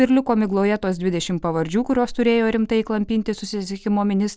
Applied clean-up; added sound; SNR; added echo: none; none; none; none.